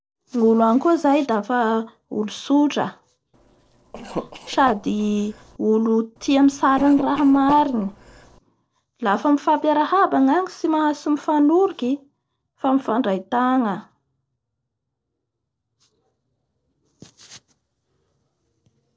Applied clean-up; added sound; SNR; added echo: neural separator model SepFormer DNS4.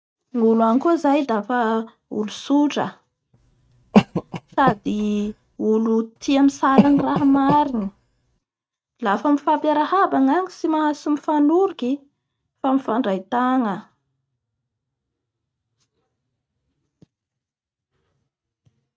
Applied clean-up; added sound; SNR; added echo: neural mask model RNNoise.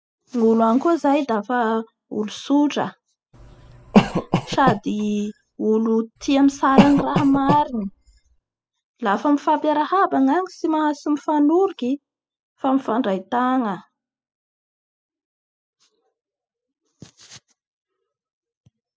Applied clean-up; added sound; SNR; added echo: classical method spectral subtraction.